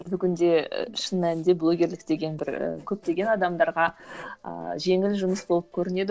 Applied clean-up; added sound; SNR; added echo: neural separator model SepFormer DNS4.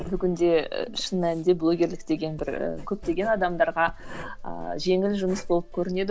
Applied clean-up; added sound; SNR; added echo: none; Writing; 11 dB; none.